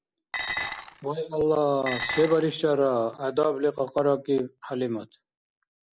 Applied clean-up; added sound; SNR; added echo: none; Dishes, pots, and pans; 6 dB; none.